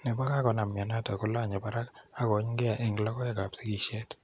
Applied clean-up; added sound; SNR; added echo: none; none; none; none.